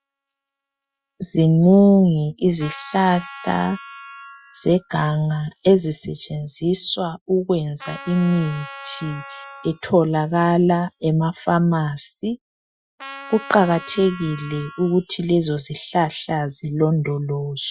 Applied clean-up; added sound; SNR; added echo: classical method Wiener filter.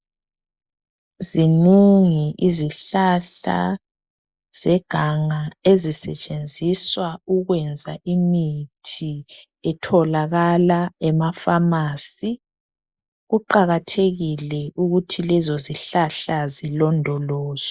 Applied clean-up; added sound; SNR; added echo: neural mask model Resemble Enhance denoiser.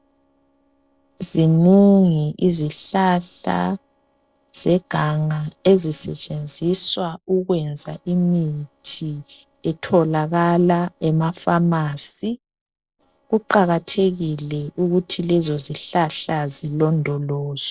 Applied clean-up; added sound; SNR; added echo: neural separator model SepFormer DNS4.